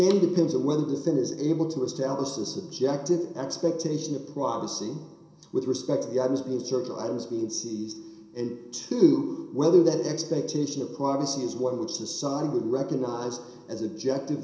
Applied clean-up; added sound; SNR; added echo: none; none; none; reverberation time 0.7 s.